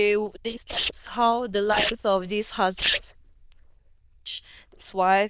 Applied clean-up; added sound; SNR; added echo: neural diffusion model UNIVERSE++.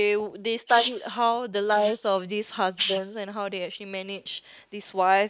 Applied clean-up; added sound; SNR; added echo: neural mask model Resemble Enhance denoiser.